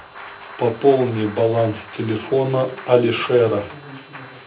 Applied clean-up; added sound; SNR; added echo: none; Applause; 18 dB; reverberation time 0.3 s.